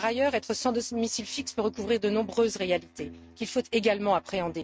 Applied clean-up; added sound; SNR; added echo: neural mask model RNNoise.